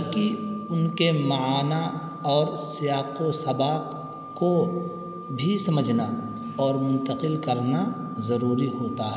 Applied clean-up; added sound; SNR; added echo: none; Wind instrument, woodwind instrument; 14 dB; none.